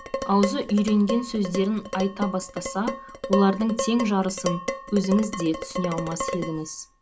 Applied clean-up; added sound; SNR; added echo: none; Dishes, pots, and pans; 7 dB; none.